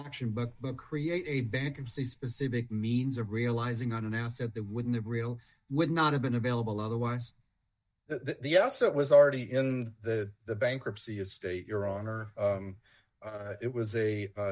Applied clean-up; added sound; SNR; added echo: neural mask model DeepFilterNet 3.